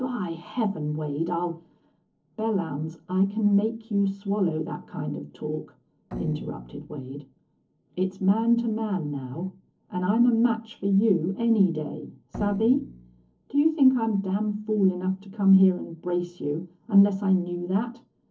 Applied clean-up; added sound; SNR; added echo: neural separator model SepFormer DNS4.